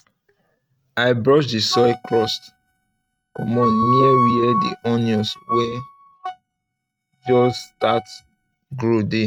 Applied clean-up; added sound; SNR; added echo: neural mask model RNNoise.